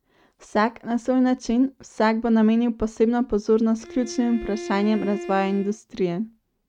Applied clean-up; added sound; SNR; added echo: neural mask model RNNoise.